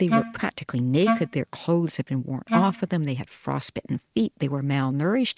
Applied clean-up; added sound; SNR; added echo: neural mask model RNNoise.